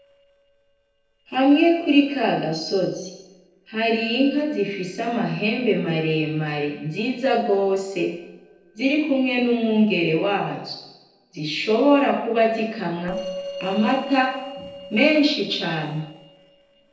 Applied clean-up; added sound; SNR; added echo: neural separator model SepFormer DNS4.